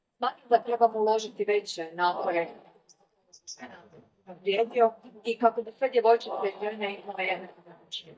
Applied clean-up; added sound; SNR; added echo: neural mask model DeepFilterNet 3.